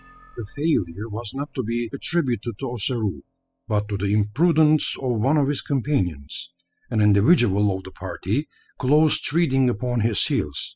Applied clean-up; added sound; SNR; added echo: classical method spectral subtraction.